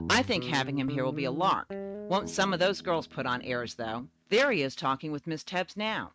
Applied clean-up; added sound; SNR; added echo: neural mask model RNNoise.